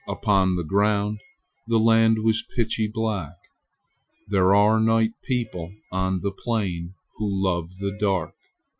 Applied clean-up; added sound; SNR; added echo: classical method Wiener filter.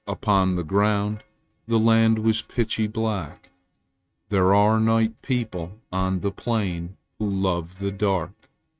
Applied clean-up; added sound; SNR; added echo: neural mask model RNNoise.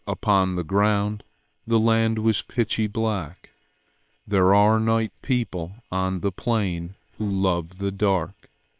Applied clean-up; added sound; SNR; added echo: neural separator model SepFormer WHAM!.